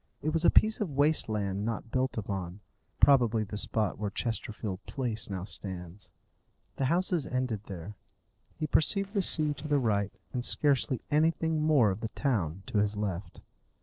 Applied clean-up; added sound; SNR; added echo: neural separator model SepFormer DNS4.